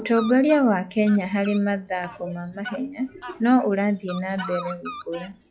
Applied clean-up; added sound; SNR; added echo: classical method log-MMSE.